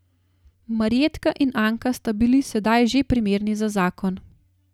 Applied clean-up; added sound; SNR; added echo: none; none; none; none.